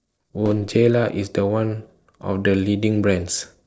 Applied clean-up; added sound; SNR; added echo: neural separator model SepFormer DNS4.